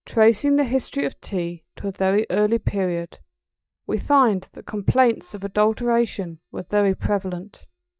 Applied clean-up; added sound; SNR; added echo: neural mask model DeepFilterNet 3.